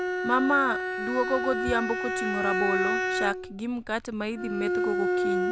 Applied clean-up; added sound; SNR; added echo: none; Bowed string instrument; -1 dB; none.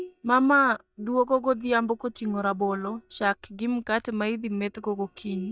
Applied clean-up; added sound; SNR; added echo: neural mask model DeepFilterNet 3.